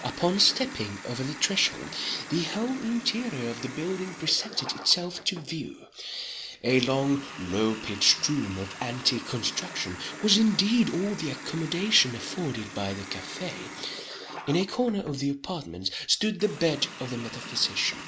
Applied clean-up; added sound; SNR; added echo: none; Water tap, faucet; 13 dB; none.